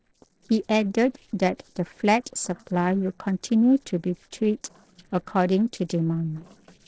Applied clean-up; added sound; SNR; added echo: neural separator model SepFormer DNS4.